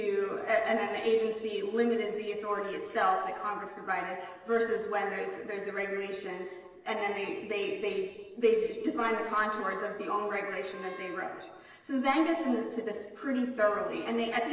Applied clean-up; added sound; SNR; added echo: neural separator model SepFormer DNS4.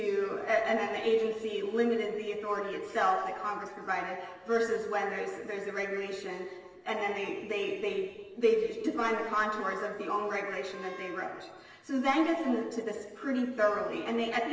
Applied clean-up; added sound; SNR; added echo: none; Wind instrument, woodwind instrument; 18 dB; reverberation time 1.4 s.